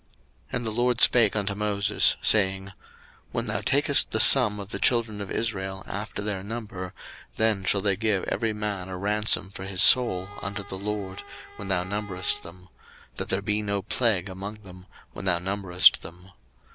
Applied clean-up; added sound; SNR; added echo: none; Bowed string instrument; 17 dB; none.